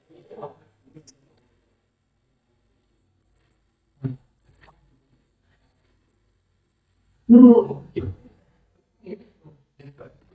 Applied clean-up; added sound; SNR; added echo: neural mask model DeepFilterNet 3.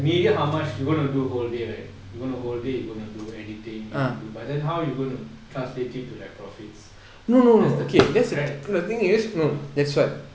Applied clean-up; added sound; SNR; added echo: none; none; none; none.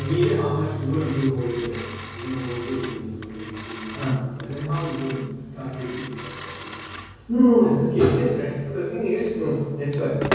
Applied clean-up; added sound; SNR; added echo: none; Telephone; 13 dB; reverberation time 1.3 s.